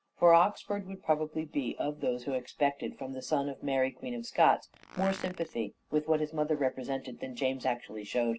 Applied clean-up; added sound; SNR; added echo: none; Fart; 18 dB; none.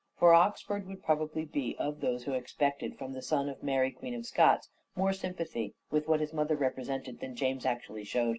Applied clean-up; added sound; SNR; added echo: none; none; none; none.